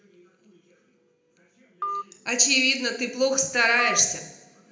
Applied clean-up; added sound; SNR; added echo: none; Telephone; 10 dB; reverberation time 0.8 s.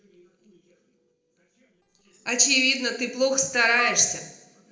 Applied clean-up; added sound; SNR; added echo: neural separator model SepFormer DNS4.